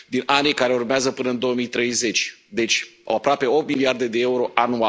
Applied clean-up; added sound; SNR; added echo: none; none; none; none.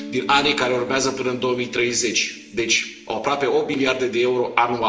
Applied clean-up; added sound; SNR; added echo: none; Guitar; 18 dB; reverberation time 1.0 s.